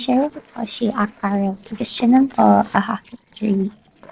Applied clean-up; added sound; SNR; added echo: neural separator model SepFormer DNS4.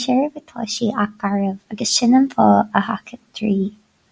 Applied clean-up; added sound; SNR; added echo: none; none; none; none.